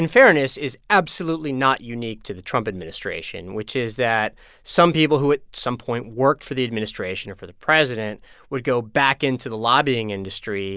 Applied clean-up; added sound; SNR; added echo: none; none; none; none.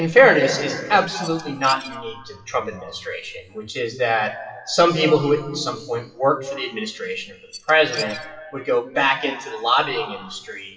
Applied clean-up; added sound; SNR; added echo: classical method WPE with log-MMSE.